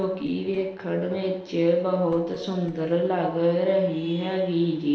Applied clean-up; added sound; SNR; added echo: neural separator model SepFormer DNS4.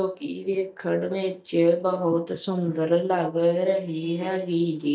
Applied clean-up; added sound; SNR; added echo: neural mask model DeepFilterNet 3.